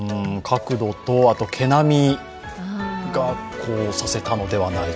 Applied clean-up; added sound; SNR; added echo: none; none; none; none.